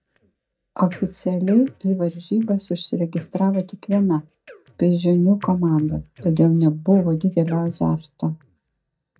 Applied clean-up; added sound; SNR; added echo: neural mask model DeepFilterNet 3.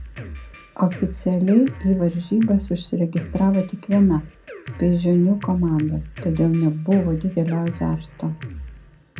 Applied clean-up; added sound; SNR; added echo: none; Drum kit; 15 dB; reverberation time 0.2 s.